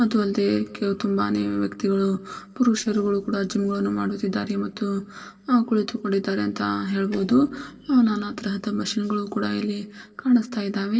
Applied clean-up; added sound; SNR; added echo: neural separator model SepFormer DNS4.